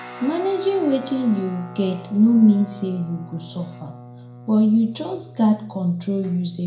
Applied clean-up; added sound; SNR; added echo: none; Guitar; 18 dB; reverberation time 0.5 s.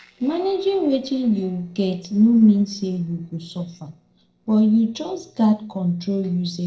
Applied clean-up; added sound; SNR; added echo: neural separator model SepFormer DNS4.